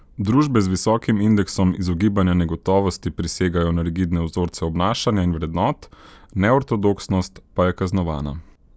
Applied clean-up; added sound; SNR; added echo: none; none; none; none.